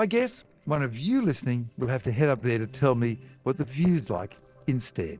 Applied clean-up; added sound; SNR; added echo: neural separator model SepFormer DNS4.